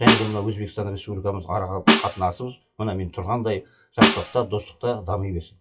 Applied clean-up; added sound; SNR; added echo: classical method WPE with log-MMSE.